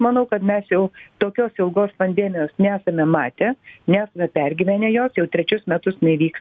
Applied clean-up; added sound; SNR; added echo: none; none; none; none.